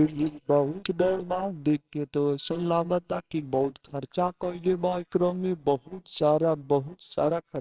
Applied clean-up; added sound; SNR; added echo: neural separator model SepFormer WHAMR!.